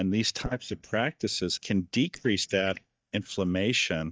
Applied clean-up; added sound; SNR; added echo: neural mask model DeepFilterNet 3.